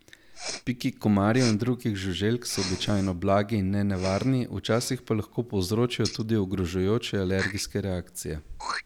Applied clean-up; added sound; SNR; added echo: none; Respiratory sounds; 14 dB; none.